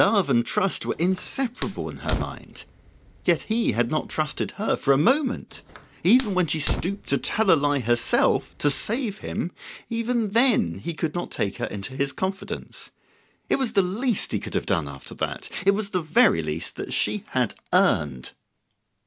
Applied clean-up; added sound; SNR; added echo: none; Fire; 10 dB; none.